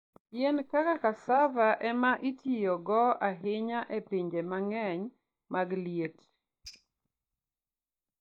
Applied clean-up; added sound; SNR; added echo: neural mask model DeepFilterNet 3.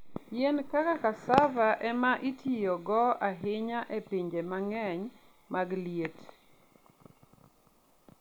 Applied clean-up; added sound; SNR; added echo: none; none; none; none.